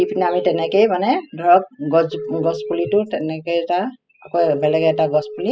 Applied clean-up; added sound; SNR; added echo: classical method spectral subtraction.